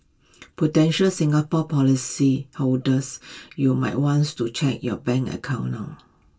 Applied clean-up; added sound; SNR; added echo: none; none; none; reverberation time 0.1 s.